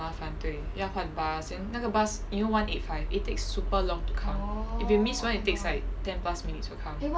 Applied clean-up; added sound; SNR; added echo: none; none; none; none.